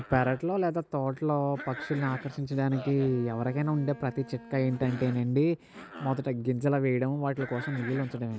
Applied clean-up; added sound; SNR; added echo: none; Bowed string instrument + Cough; 16 dB; none.